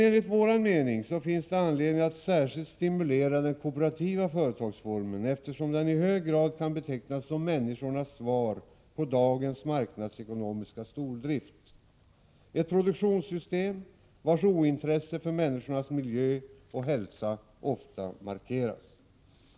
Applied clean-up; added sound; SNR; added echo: none; none; none; none.